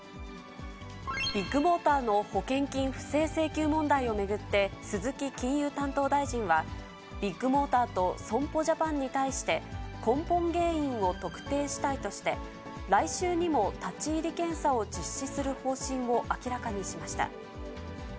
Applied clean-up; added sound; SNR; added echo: none; none; none; none.